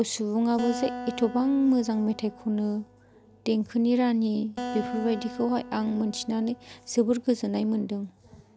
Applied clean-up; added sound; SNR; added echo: none; Acoustic guitar; 13 dB; none.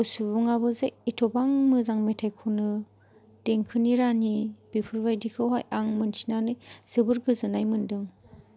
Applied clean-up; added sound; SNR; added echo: none; none; none; none.